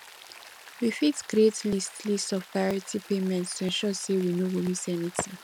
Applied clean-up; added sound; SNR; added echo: none; Rain; 20 dB; none.